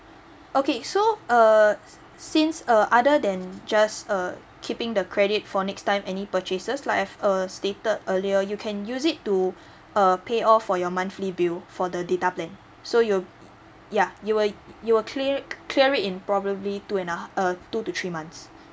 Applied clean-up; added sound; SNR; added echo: none; none; none; none.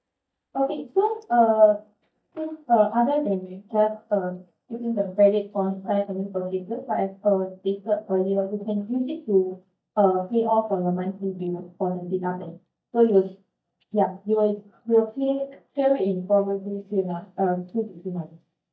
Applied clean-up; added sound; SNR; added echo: neural mask model DeepFilterNet 3.